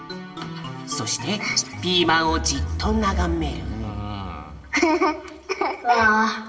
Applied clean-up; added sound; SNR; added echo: none; none; none; reverberation time 2.0 s.